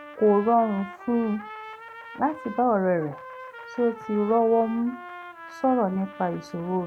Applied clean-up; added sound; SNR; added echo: none; Trumpet; 16 dB; none.